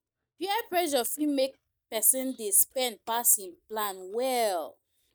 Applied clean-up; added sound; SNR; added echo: neural mask model DeepFilterNet 3.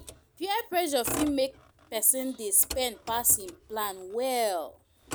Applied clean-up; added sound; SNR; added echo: none; Motor vehicle (road); 14 dB; none.